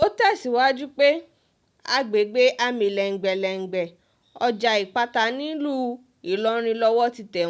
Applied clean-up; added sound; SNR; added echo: none; none; none; none.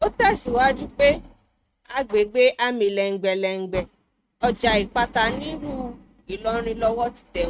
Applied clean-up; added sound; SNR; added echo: neural mask model RNNoise.